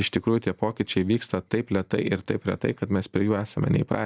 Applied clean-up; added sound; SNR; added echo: none; none; none; none.